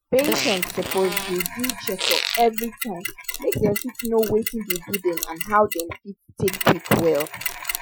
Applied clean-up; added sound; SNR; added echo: classical method Wiener filter.